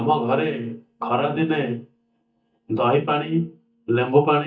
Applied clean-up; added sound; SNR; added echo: neural mask model DeepFilterNet 3.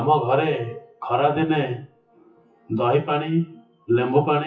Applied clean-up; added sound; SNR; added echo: classical method WPE with log-MMSE.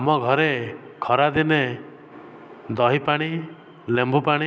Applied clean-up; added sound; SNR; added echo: none; none; none; none.